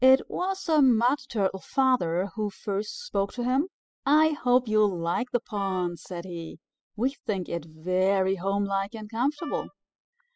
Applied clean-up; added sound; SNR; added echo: classical method spectral subtraction.